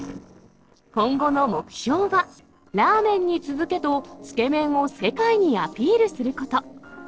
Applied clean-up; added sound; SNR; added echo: neural separator model SepFormer DNS4.